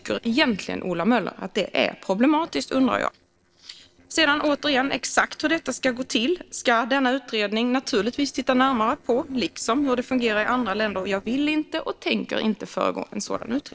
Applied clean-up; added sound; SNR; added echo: neural separator model SepFormer DNS4.